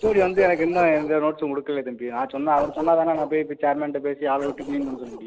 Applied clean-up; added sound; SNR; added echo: neural separator model SepFormer DNS4.